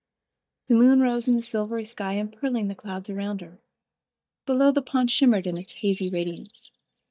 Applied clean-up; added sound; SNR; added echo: neural mask model DeepFilterNet 3.